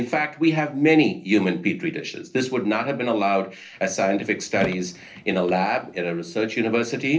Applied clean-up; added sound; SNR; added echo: neural separator model SepFormer DNS4.